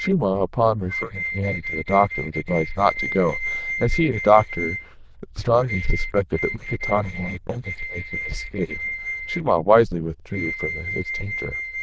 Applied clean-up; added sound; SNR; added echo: neural diffusion model UNIVERSE++.